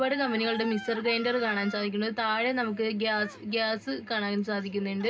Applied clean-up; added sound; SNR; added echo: none; Gasp; 16 dB; reverberation time 0.2 s.